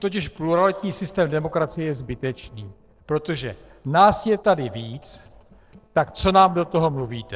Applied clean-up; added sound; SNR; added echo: neural separator model SepFormer DNS4.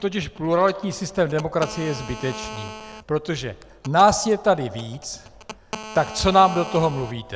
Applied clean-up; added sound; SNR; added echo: none; Telephone; 16 dB; none.